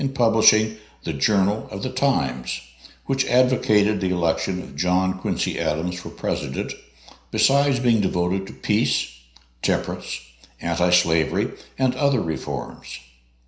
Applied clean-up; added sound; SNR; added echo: none; none; none; reverberation time 0.5 s.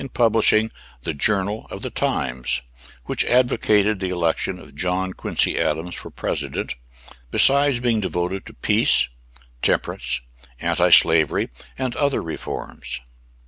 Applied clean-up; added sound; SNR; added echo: none; none; none; none.